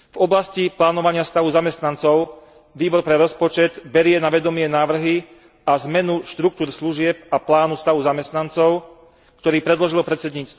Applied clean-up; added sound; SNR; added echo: none; none; none; none.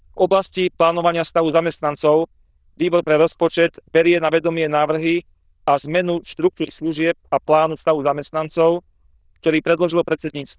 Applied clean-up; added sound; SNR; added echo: neural diffusion model UNIVERSE++.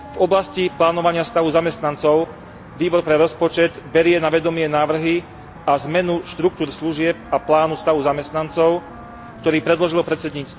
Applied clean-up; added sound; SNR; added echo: none; Traffic noise, roadway noise + Wind instrument, woodwind instrument; 19 dB; none.